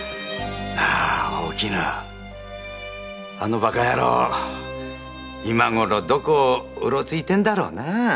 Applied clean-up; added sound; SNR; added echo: none; none; none; none.